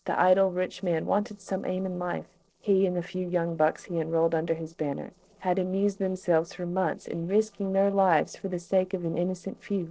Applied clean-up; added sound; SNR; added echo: neural separator model SepFormer DNS4.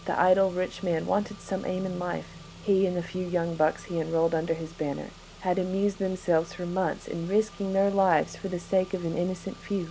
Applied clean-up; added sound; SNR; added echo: none; Engine / Car; 19 dB; none.